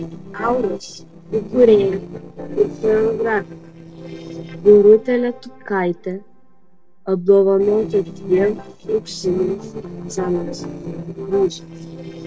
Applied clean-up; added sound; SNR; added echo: neural separator model SepFormer DNS4.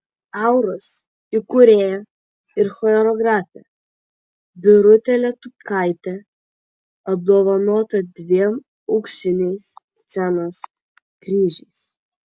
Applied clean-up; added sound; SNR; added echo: none; none; none; none.